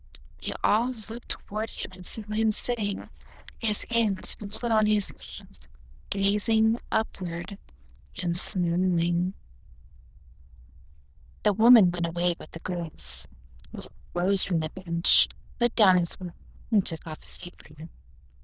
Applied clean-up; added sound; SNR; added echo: neural diffusion model UNIVERSE++.